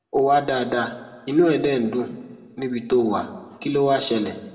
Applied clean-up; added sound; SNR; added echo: none; none; none; reverberation time 1.1 s.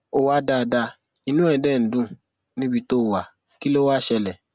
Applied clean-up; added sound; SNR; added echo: none; none; none; none.